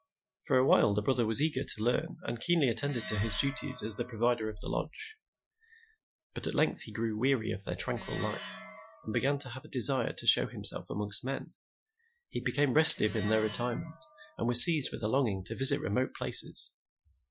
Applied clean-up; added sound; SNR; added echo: classical method Wiener filter.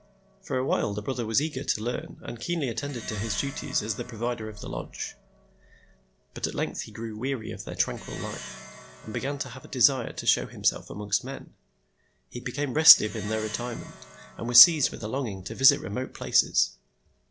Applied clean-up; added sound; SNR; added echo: none; Plucked string instrument; 18 dB; none.